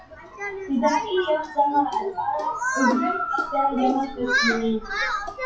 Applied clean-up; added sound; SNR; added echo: classical method WPE with log-MMSE.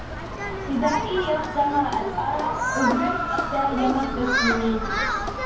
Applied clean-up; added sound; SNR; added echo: none; Human group actions; 1 dB; reverberation time 0.9 s.